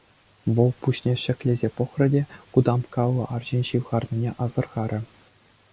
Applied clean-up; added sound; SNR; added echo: none; none; none; none.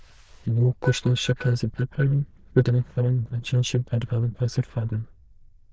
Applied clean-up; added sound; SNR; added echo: neural diffusion model UNIVERSE++.